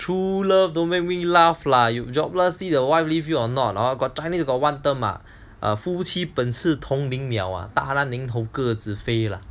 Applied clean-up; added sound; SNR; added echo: none; none; none; none.